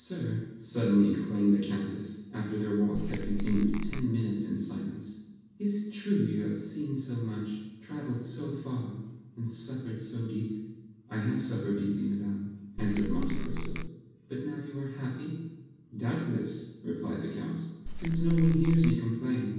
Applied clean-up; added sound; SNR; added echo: none; Squeak / Tools; 1 dB; reverberation time 1.2 s.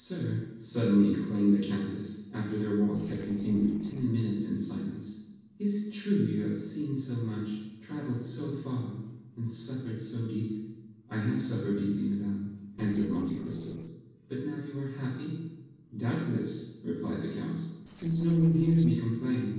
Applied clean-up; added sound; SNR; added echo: neural separator model SepFormer DNS4.